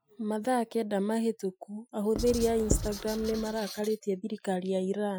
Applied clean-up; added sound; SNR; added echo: classical method Wiener filter.